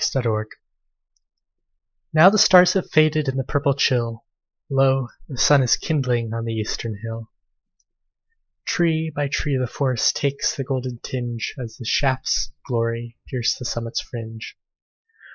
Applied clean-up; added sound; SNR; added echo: neural mask model Resemble Enhance denoiser.